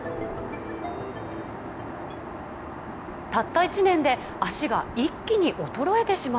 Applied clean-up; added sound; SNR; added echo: none; Aircraft; 10 dB; none.